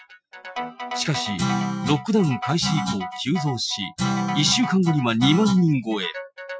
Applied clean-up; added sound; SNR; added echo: classical method Wiener filter.